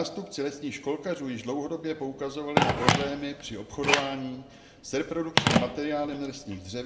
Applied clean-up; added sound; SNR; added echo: none; Telephone; -1 dB; reverberation time 0.8 s.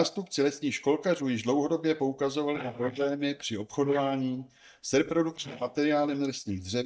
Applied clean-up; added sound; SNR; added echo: neural mask model DeepFilterNet 3.